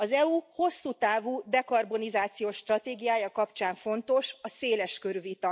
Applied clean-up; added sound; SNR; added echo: none; none; none; none.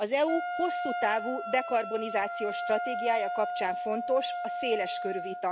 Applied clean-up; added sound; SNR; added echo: none; Wind instrument, woodwind instrument; 4 dB; none.